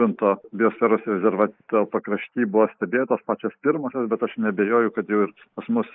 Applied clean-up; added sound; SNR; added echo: neural mask model Resemble Enhance denoiser.